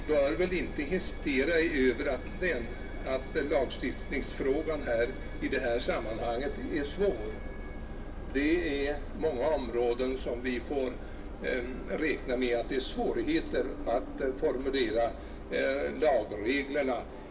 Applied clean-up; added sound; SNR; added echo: none; Engine; 8 dB; reverberation time 0.1 s.